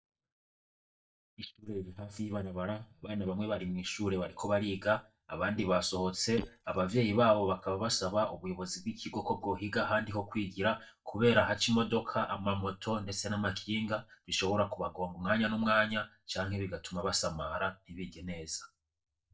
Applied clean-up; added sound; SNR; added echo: neural mask model DeepFilterNet 3.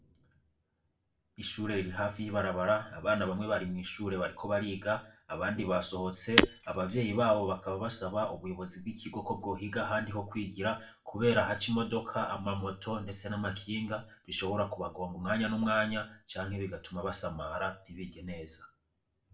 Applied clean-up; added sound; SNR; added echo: none; Shatter; -3 dB; reverberation time 0.3 s.